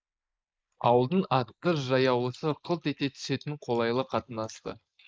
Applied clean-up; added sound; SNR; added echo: neural mask model Resemble Enhance denoiser.